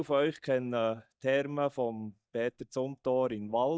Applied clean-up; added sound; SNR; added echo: neural mask model DeepFilterNet 3.